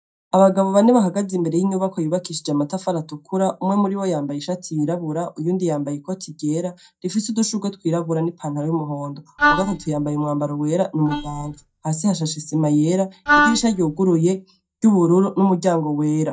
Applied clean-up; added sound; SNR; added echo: neural mask model DeepFilterNet 3.